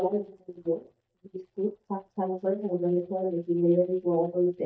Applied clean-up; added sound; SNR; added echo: neural mask model DeepFilterNet 3.